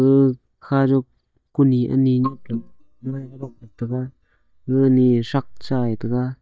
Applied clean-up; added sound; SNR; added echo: neural mask model DeepFilterNet 3.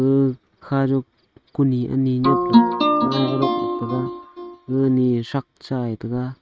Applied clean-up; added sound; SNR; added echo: neural mask model RNNoise.